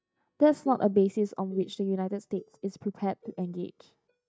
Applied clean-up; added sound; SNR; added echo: neural mask model DeepFilterNet 3.